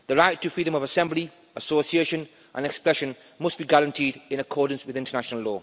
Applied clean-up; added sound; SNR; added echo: none; none; none; none.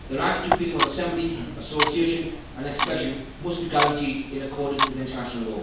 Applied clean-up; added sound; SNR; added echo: none; Clock; 2 dB; reverberation time 0.6 s.